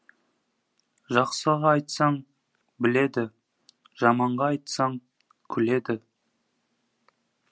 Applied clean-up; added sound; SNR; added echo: none; none; none; none.